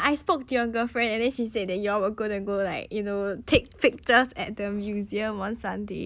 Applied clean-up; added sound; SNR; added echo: none; none; none; none.